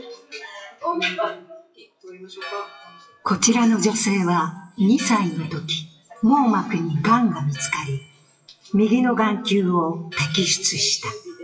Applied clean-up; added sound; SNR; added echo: classical method WPE with log-MMSE.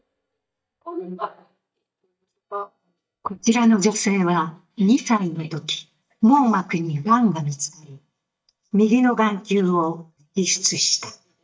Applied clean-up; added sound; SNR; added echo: neural mask model DeepFilterNet 3.